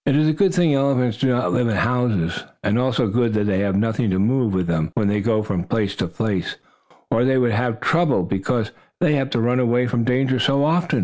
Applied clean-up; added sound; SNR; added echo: none; none; none; none.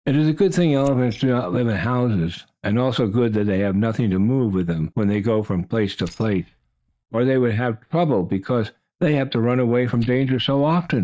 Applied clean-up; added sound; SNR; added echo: neural mask model DeepFilterNet 3.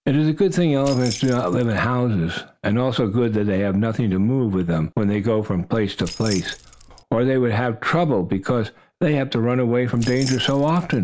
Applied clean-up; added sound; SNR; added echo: none; Keys jangling; 15 dB; none.